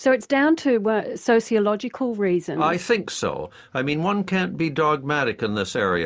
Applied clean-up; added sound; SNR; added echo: none; none; none; none.